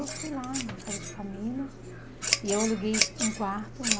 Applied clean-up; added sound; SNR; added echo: none; Scissors; 0 dB; none.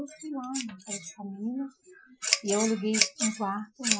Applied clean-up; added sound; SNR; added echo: classical method Wiener filter.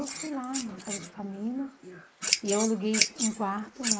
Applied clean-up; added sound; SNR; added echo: neural mask model Resemble Enhance denoiser.